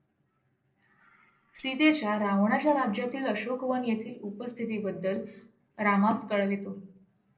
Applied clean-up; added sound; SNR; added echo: neural separator model SepFormer DNS4.